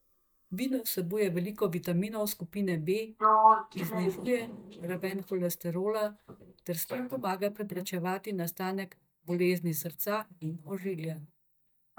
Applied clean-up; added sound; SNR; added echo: neural mask model DeepFilterNet 3.